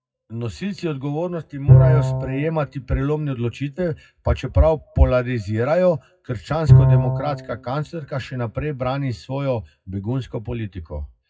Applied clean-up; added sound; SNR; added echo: classical method WPE with log-MMSE.